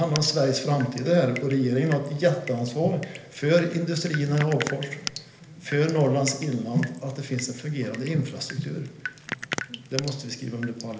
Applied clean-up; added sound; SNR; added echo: none; Drip; 13 dB; reverberation time 1.4 s.